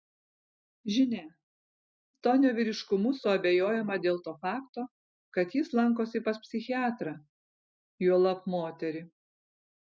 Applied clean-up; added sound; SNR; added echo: none; none; none; none.